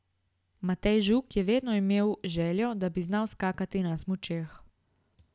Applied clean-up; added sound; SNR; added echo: none; none; none; none.